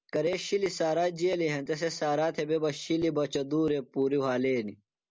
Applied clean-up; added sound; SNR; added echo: none; none; none; none.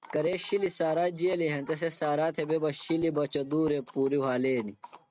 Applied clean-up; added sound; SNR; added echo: neural mask model RNNoise.